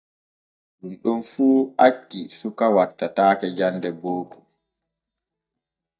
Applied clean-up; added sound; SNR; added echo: neural mask model DeepFilterNet 3.